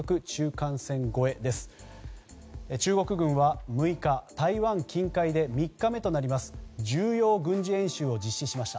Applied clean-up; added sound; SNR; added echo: none; none; none; none.